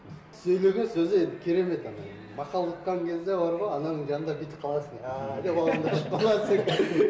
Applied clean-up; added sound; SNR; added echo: none; none; none; none.